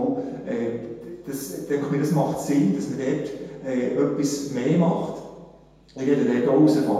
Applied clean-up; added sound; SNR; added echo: none; none; none; reverberation time 1.1 s.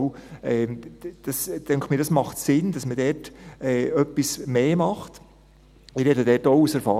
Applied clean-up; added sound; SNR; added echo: none; none; none; none.